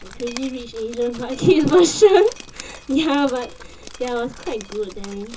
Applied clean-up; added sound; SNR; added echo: none; Drip; 17 dB; reverberation time 0.2 s.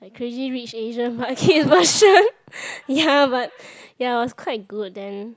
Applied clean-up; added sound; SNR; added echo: none; none; none; none.